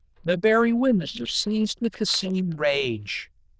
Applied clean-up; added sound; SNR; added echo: neural diffusion model UNIVERSE++.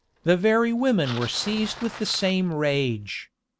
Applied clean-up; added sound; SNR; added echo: none; Bicycle; 18 dB; none.